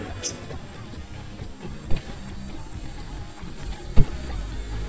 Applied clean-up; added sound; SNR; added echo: neural mask model DeepFilterNet 3.